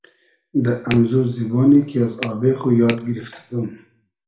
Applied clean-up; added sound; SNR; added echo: none; Finger snapping; 13 dB; reverberation time 0.5 s.